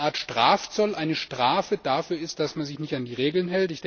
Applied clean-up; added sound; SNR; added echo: none; none; none; none.